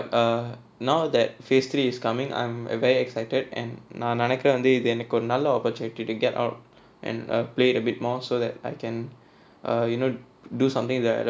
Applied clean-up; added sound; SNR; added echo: none; none; none; none.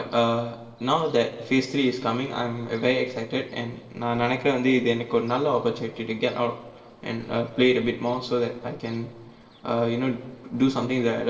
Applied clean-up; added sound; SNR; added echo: neural separator model SepFormer DNS4.